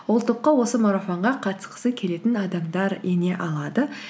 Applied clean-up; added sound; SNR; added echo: none; none; none; none.